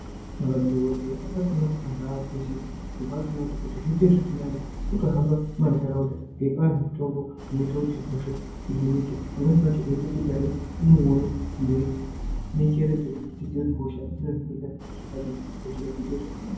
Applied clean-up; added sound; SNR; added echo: none; Idling; 11 dB; reverberation time 0.9 s.